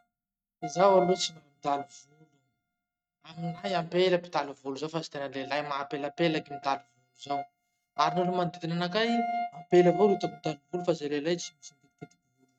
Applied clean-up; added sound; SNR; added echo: neural mask model RNNoise.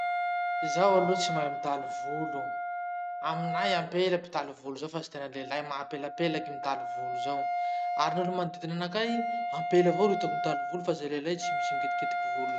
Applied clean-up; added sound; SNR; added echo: none; Wind instrument, woodwind instrument; 1 dB; none.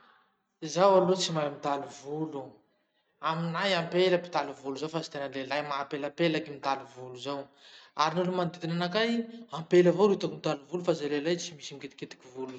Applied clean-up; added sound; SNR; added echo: none; none; none; none.